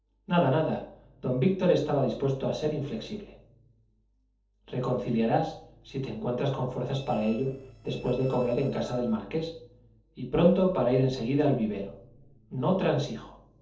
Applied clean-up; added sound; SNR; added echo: neural separator model SepFormer DNS4.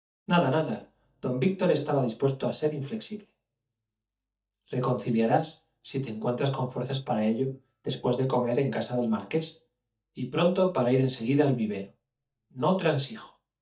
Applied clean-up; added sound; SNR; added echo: neural mask model DeepFilterNet 3.